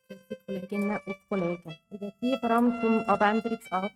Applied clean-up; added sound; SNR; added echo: neural mask model RNNoise.